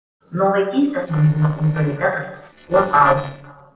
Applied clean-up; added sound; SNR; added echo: neural separator model SepFormer DNS4.